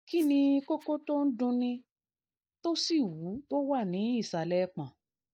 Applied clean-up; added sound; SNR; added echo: neural mask model DeepFilterNet 3.